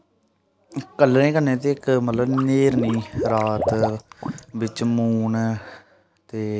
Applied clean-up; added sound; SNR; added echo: none; Liquid; 8 dB; none.